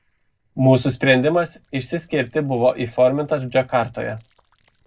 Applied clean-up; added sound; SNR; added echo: neural separator model SepFormer DNS4.